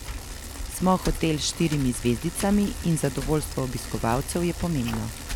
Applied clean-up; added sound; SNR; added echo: none; Bicycle; 8 dB; none.